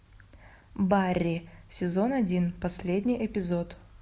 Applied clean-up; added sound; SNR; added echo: none; none; none; none.